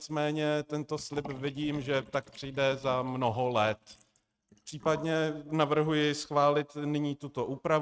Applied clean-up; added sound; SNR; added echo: neural mask model RNNoise.